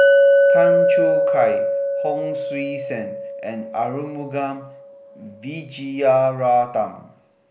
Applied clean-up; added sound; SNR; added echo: none; Chink, clink; -4 dB; none.